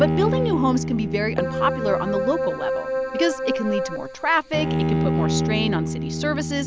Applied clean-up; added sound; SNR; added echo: none; Bowed string instrument + Keyboard (musical); -1 dB; none.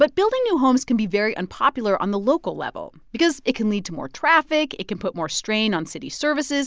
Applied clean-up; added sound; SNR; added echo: none; none; none; none.